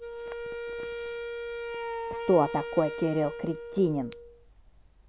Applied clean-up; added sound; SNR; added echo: none; Wind instrument, woodwind instrument; 7 dB; none.